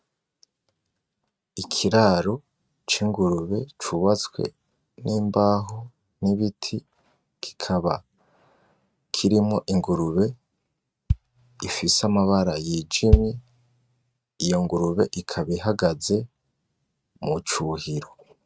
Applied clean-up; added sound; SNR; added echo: neural mask model RNNoise.